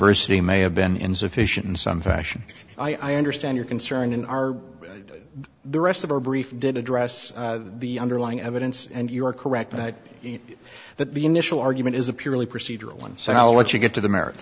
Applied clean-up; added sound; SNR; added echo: none; none; none; none.